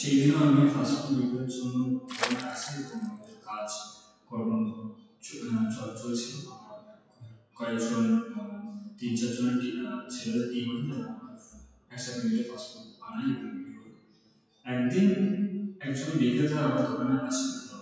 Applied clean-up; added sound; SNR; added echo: classical method WPE with log-MMSE.